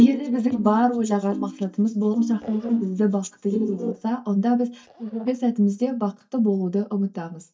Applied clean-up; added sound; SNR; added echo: neural mask model DeepFilterNet 3.